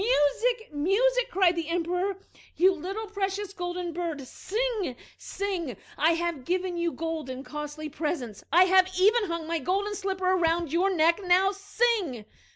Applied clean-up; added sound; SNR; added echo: none; none; none; none.